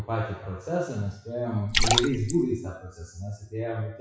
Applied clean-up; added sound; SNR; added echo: classical method WPE with log-MMSE.